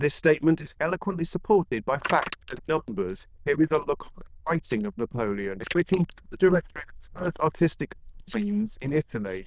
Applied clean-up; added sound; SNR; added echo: neural diffusion model UNIVERSE++.